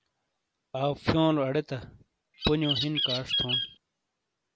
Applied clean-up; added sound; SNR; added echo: none; Bird; 0 dB; none.